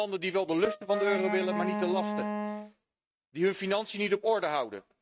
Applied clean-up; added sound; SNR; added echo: neural mask model RNNoise.